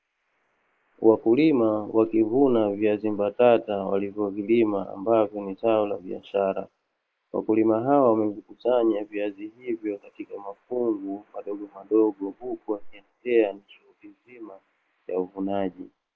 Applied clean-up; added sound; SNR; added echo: neural mask model Resemble Enhance denoiser.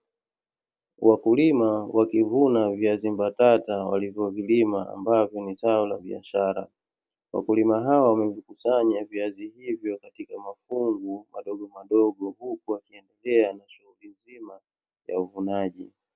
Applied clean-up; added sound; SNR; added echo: none; none; none; none.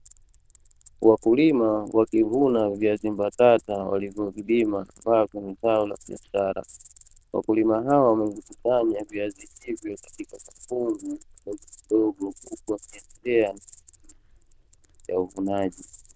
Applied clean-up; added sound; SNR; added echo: neural diffusion model UNIVERSE++.